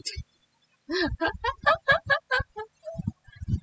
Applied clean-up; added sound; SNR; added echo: classical method spectral subtraction.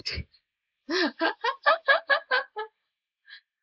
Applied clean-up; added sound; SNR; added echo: neural mask model Resemble Enhance denoiser.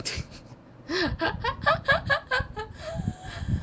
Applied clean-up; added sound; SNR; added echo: none; none; none; none.